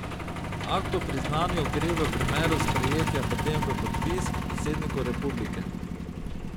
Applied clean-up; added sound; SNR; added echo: none; Truck; -3 dB; none.